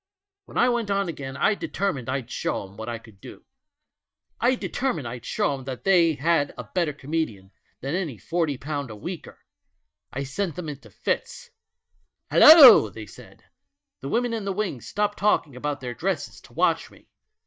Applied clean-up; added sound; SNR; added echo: neural mask model DeepFilterNet 3.